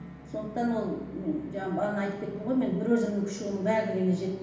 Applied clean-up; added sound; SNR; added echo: none; Musical instrument; 14 dB; reverberation time 0.9 s.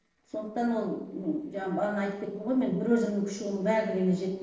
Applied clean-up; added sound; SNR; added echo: neural separator model SepFormer DNS4.